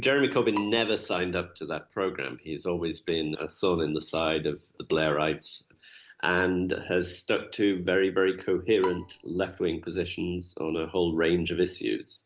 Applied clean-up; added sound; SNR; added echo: none; Bowed string instrument; 16 dB; none.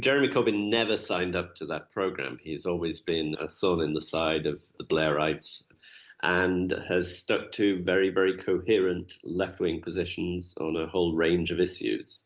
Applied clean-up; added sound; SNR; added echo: none; none; none; none.